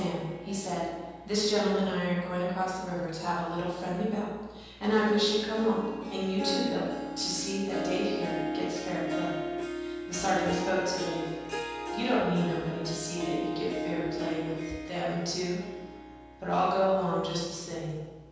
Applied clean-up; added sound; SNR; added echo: none; Harp; 7 dB; reverberation time 1.2 s.